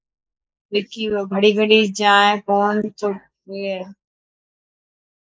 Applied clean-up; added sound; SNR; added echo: neural mask model Resemble Enhance denoiser.